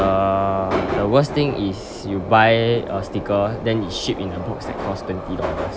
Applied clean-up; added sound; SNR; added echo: none; Subway, metro, underground; 8 dB; none.